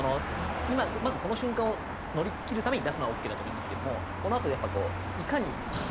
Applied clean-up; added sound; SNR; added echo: none; Car passing by / Traffic noise, roadway noise / Engine; 2 dB; none.